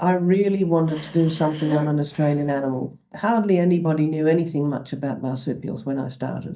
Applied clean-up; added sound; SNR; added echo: neural mask model DeepFilterNet 3.